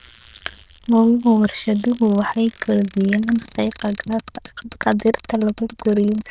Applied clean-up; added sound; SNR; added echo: neural diffusion model UNIVERSE++.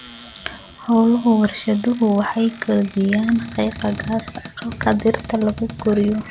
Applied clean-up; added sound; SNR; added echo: none; Cupboard open or close; 20 dB; none.